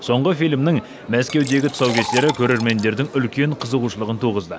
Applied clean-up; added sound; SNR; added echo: none; Liquid; 12 dB; none.